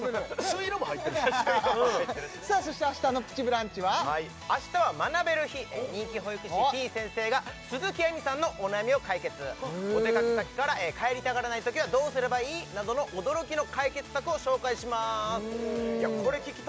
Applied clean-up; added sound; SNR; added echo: none; none; none; none.